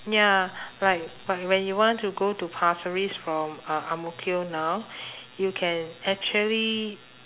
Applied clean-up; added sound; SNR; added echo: none; none; none; none.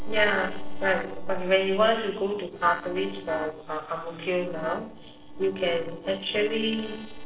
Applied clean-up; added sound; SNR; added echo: neural separator model SepFormer DNS4.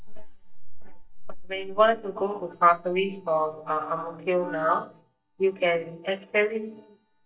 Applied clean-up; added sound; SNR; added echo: neural mask model DeepFilterNet 3.